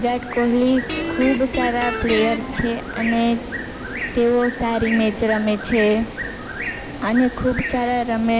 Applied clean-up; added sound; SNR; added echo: none; Bird + Guitar; 9 dB; none.